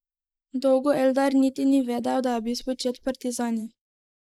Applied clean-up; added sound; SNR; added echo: neural mask model Resemble Enhance denoiser.